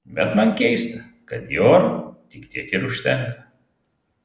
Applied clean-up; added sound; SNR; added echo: none; none; none; none.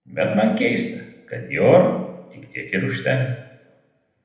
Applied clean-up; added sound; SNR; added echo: none; none; none; reverberation time 0.7 s.